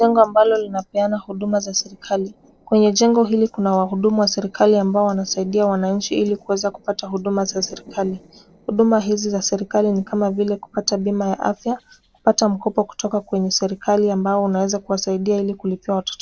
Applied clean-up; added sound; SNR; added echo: neural separator model SepFormer DNS4.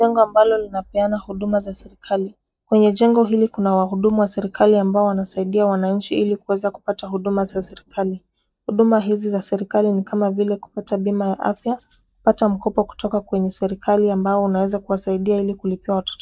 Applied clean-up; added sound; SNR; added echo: neural mask model DeepFilterNet 3.